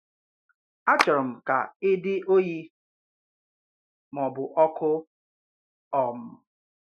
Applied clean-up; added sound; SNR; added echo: classical method Wiener filter.